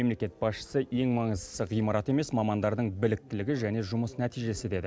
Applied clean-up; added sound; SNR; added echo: none; none; none; none.